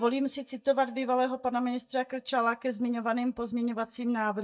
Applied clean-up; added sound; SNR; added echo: neural mask model DeepFilterNet 3.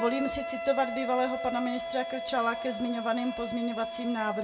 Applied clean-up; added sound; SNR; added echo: none; Wind instrument, woodwind instrument; 5 dB; reverberation time 1.7 s.